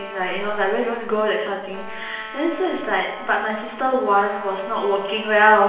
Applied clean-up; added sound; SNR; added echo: none; Trumpet; 17 dB; reverberation time 0.9 s.